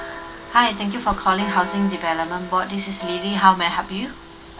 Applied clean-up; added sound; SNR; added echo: none; Church bell; 13 dB; none.